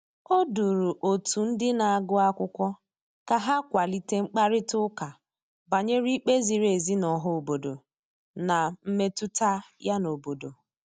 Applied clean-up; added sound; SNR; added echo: none; none; none; none.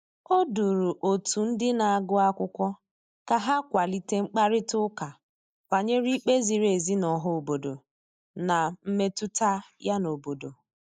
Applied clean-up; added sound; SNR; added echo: neural mask model Resemble Enhance denoiser.